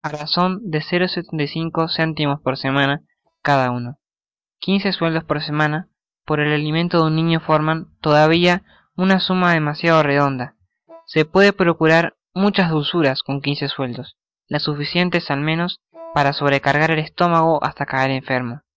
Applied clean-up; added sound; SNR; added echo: neural mask model DeepFilterNet 3.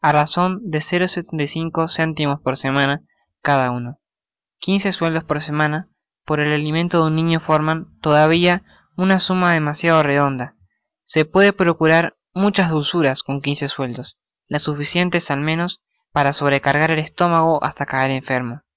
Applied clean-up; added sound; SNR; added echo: none; none; none; none.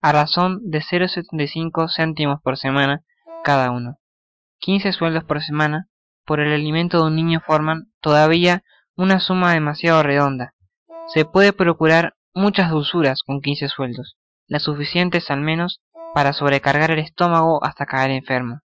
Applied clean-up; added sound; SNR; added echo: classical method Wiener filter.